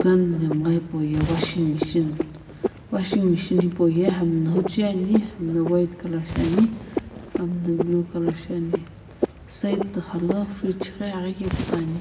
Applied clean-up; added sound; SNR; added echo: none; Frog; 7 dB; reverberation time 1.3 s.